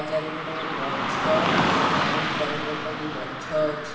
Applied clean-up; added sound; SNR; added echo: none; Car passing by / Traffic noise, roadway noise; -4 dB; reverberation time 1.0 s.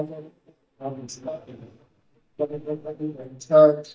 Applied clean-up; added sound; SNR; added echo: neural mask model DeepFilterNet 3.